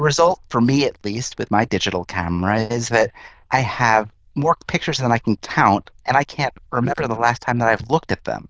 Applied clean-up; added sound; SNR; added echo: neural diffusion model UNIVERSE++.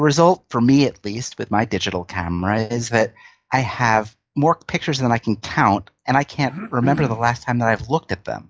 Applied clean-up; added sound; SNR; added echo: classical method log-MMSE.